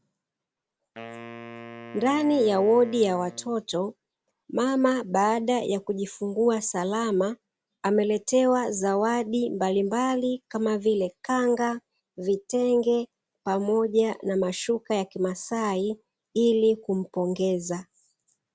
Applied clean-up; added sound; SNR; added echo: none; Wind instrument, woodwind instrument; 18 dB; none.